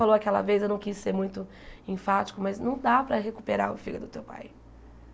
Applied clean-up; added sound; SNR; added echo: none; none; none; none.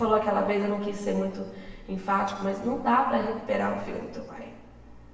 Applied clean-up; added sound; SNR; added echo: none; none; none; reverberation time 1.0 s.